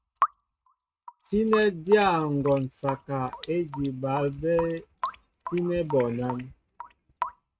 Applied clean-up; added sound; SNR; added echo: neural mask model RNNoise.